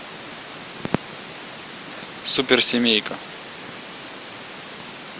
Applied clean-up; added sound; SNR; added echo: none; none; none; none.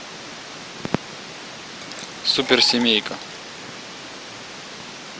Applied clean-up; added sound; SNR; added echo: none; Liquid; 14 dB; none.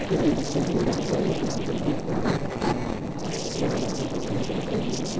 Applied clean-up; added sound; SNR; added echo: neural separator model SepFormer DNS4.